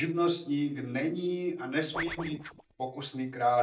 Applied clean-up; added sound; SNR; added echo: neural mask model DeepFilterNet 3.